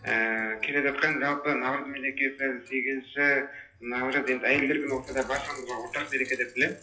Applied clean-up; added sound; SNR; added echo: classical method WPE with log-MMSE.